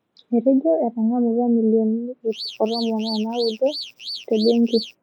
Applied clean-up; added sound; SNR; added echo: neural mask model Resemble Enhance denoiser.